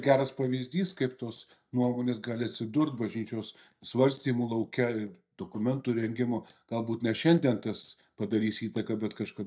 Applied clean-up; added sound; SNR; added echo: neural mask model DeepFilterNet 3.